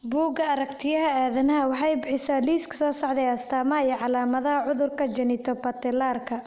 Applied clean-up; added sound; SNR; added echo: none; none; none; none.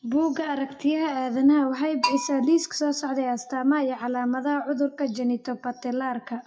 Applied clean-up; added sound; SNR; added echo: classical method WPE with log-MMSE.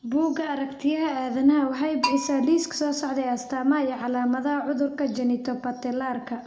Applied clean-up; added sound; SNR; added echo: none; Bell; 12 dB; reverberation time 0.4 s.